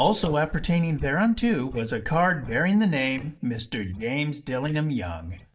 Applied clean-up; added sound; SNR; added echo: neural mask model DeepFilterNet 3.